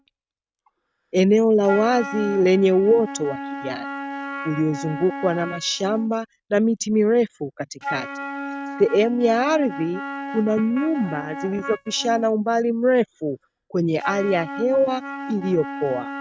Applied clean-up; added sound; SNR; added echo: neural mask model RNNoise.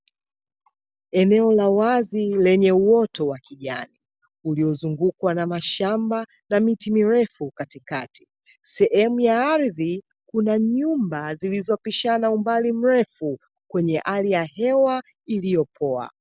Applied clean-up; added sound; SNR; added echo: none; none; none; none.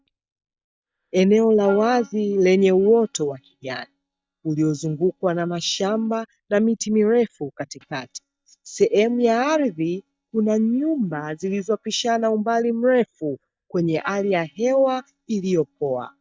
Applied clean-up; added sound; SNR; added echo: neural mask model DeepFilterNet 3.